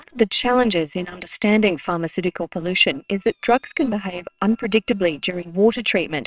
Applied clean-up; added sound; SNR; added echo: neural separator model SepFormer WHAMR!.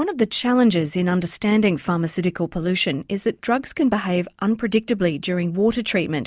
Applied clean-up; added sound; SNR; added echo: none; none; none; none.